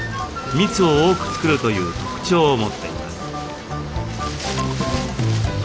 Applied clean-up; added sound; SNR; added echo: none; Wind; 16 dB; none.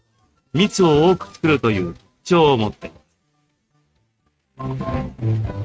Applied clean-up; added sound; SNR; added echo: neural mask model RNNoise.